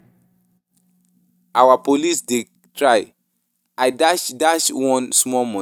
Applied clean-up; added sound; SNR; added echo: neural mask model RNNoise.